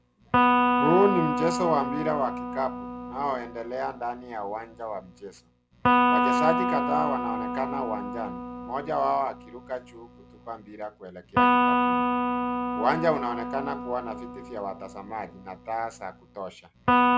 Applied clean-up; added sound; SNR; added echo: none; Electric guitar; -3 dB; none.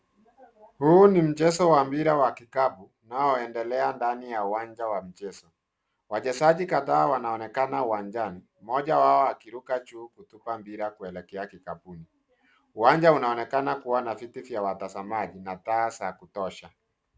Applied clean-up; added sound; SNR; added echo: none; none; none; none.